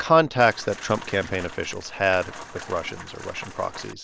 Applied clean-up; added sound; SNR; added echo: none; Rain; 16 dB; none.